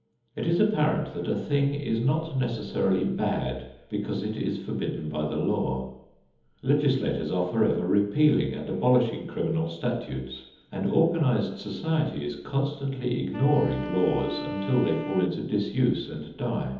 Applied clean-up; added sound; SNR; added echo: none; Wind instrument, woodwind instrument; 10 dB; reverberation time 1.3 s.